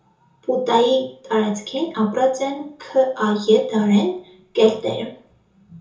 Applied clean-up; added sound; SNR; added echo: none; none; none; reverberation time 0.6 s.